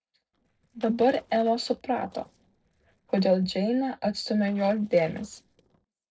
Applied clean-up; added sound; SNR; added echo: neural separator model SepFormer DNS4.